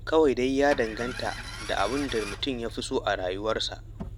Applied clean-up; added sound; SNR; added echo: none; Motor vehicle (road) + Engine starting; 11 dB; none.